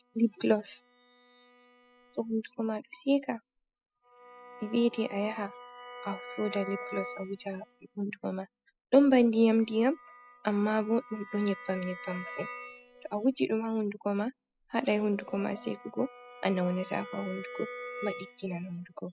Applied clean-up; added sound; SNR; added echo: classical method spectral subtraction.